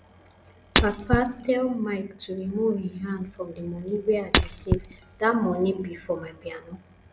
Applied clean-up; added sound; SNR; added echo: none; Shatter; -1 dB; none.